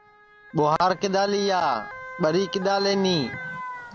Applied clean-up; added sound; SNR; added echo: none; Motor vehicle (road) / Siren; 14 dB; none.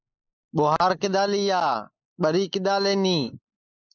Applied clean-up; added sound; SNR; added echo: neural mask model Resemble Enhance denoiser.